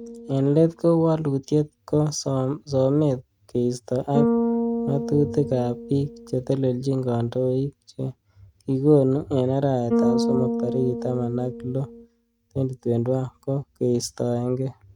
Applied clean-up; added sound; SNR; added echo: neural mask model RNNoise.